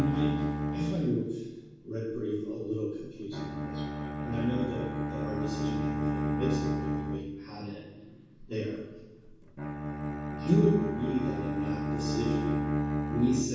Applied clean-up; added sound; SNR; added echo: none; Bowed string instrument; 0 dB; reverberation time 1.2 s.